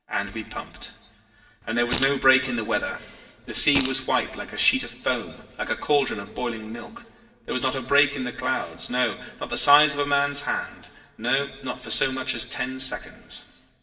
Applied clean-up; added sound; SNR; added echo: none; Fart; 9 dB; reverberation time 2.5 s.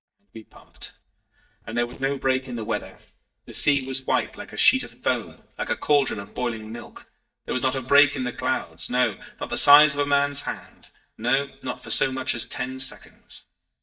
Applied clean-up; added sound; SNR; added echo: neural mask model DeepFilterNet 3.